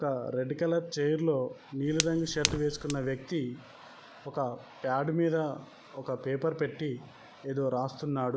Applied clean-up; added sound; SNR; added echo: none; Fire; 5 dB; none.